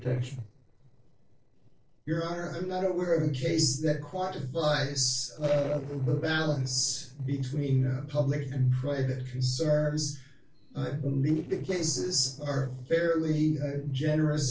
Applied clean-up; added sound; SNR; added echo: neural separator model SepFormer DNS4.